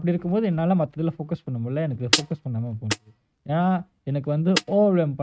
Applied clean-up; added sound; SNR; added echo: neural mask model RNNoise.